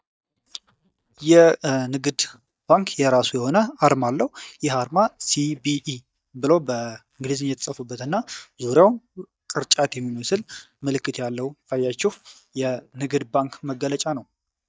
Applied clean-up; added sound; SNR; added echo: neural mask model DeepFilterNet 3.